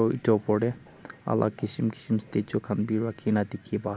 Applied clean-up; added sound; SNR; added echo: none; none; none; none.